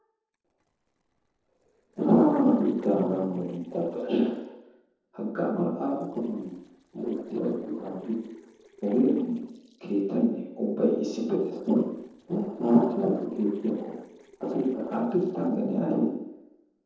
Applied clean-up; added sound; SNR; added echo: neural separator model SepFormer DNS4.